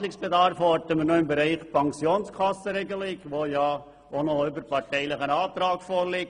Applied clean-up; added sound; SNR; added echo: none; none; none; none.